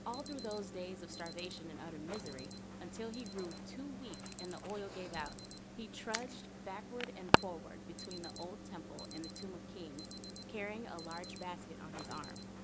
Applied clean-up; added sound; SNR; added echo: none; Alarm; -4 dB; none.